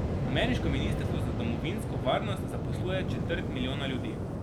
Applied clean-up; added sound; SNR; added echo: none; Waves, surf; -4 dB; none.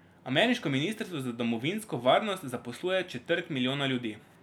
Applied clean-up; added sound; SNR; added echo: none; none; none; none.